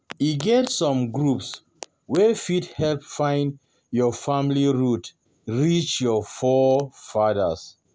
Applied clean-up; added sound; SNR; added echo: none; none; none; none.